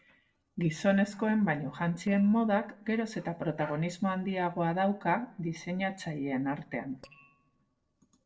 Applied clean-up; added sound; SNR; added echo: neural separator model SepFormer DNS4.